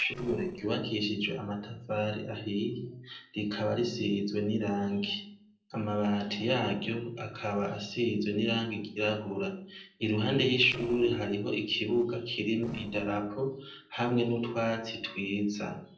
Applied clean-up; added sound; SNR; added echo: neural separator model SepFormer DNS4.